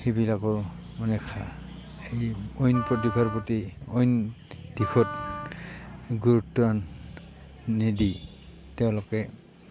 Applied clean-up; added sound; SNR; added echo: none; Wind instrument, woodwind instrument; 10 dB; none.